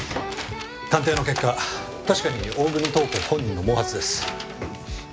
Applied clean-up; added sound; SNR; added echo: none; none; none; none.